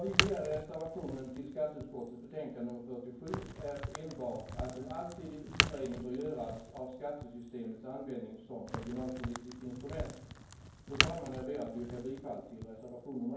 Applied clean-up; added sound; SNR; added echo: none; Crack; 0 dB; reverberation time 0.9 s.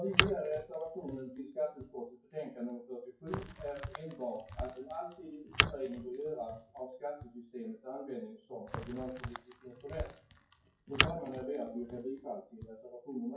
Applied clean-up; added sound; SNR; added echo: classical method WPE with log-MMSE.